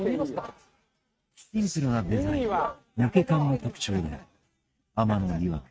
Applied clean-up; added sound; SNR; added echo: neural mask model RNNoise.